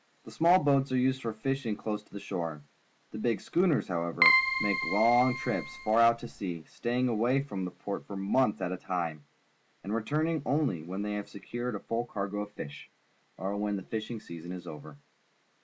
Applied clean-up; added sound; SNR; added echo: none; Keyboard (musical); -1 dB; none.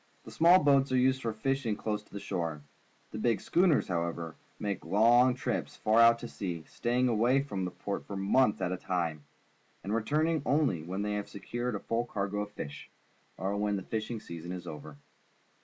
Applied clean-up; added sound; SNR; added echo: none; none; none; none.